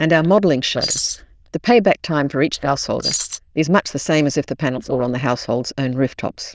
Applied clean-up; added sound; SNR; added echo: neural diffusion model UNIVERSE++.